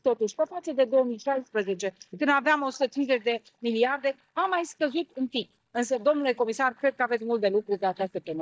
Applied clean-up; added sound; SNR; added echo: neural mask model DeepFilterNet 3.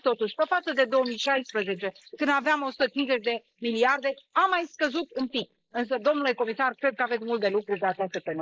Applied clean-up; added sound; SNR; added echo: neural mask model Resemble Enhance denoiser.